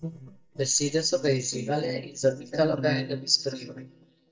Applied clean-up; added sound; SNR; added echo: neural mask model DeepFilterNet 3.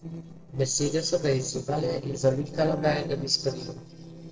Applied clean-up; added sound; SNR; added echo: neural separator model SepFormer DNS4.